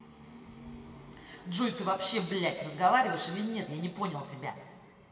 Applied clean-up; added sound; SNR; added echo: none; none; none; reverberation time 2.5 s.